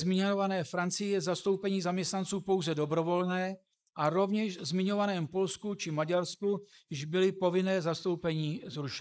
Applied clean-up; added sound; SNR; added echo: neural mask model Resemble Enhance denoiser.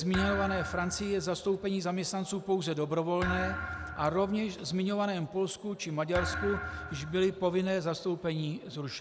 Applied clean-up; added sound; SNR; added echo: none; Thump, thud; 9 dB; none.